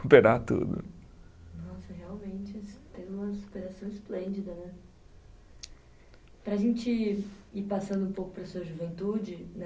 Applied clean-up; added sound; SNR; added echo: none; none; none; none.